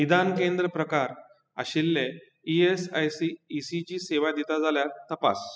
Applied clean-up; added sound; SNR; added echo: classical method spectral subtraction.